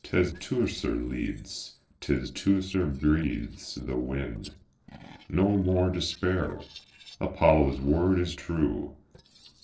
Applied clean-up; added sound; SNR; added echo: neural separator model SepFormer DNS4.